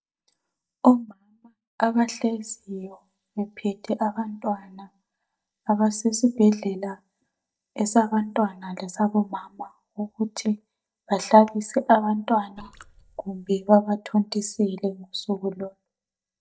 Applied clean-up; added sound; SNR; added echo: neural mask model DeepFilterNet 3.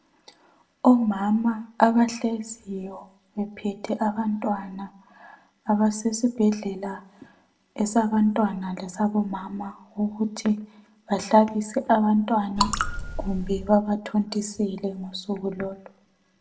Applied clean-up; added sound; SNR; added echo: none; Raindrop / Drip; 3 dB; reverberation time 0.3 s.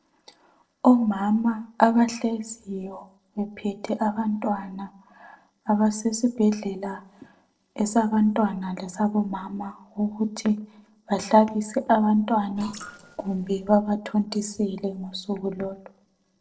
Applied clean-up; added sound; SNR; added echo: neural separator model SepFormer DNS4.